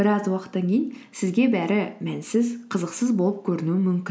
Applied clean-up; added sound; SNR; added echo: none; none; none; none.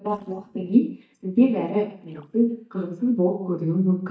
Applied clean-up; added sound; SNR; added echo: neural mask model DeepFilterNet 3.